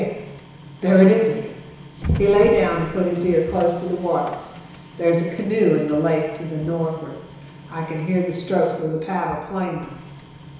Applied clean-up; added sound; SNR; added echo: none; Printer; 18 dB; reverberation time 1.0 s.